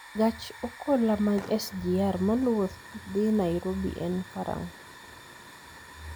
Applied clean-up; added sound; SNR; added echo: none; Hiss / Fire; 18 dB; none.